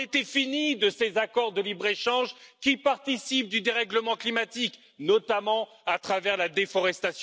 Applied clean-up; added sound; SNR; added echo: none; none; none; none.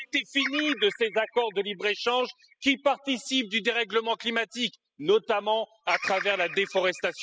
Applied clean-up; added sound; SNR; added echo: classical method spectral subtraction.